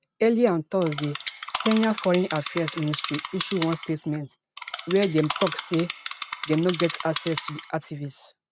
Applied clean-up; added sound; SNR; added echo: none; Insect; 8 dB; none.